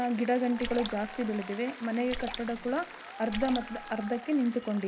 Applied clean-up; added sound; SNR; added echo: none; Applause + Splash, splatter; 10 dB; none.